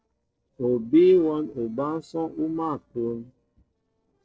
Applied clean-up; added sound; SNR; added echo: neural separator model SepFormer DNS4.